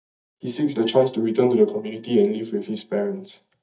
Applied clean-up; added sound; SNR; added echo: neural mask model DeepFilterNet 3.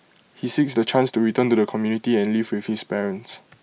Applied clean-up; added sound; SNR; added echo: none; none; none; none.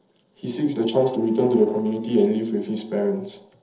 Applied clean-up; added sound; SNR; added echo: neural separator model SepFormer DNS4.